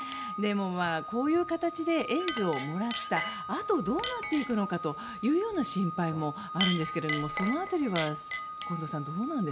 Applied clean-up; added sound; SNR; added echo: none; Organ + Chink, clink; 5 dB; none.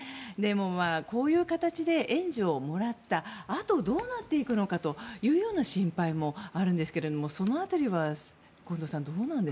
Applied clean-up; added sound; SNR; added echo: none; none; none; none.